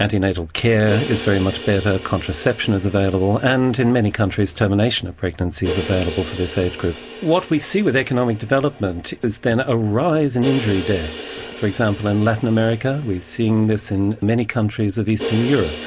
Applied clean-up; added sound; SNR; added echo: none; Crash cymbal; 14 dB; none.